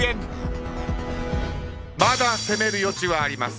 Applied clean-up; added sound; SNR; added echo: none; none; none; none.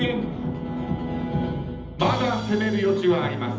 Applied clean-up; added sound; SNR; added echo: none; none; none; reverberation time 0.8 s.